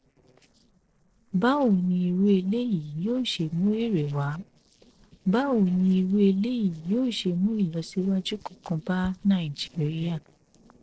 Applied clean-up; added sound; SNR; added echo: neural separator model SepFormer DNS4.